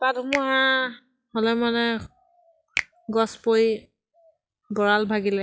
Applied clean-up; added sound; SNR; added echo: classical method log-MMSE.